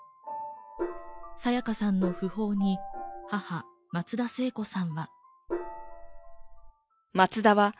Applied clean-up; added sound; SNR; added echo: classical method log-MMSE.